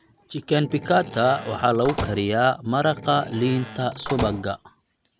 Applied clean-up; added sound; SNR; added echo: none; Slam; 11 dB; none.